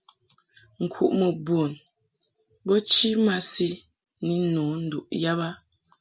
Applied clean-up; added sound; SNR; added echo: none; none; none; none.